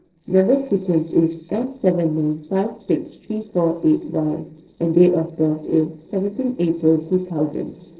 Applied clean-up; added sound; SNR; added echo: neural separator model SepFormer DNS4.